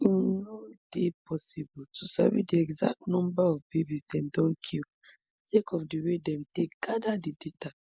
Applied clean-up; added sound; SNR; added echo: neural mask model Resemble Enhance denoiser.